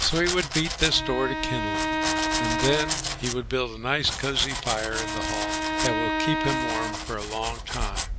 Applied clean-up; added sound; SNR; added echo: none; Bowed string instrument + Domestic sounds, home sounds; 0 dB; none.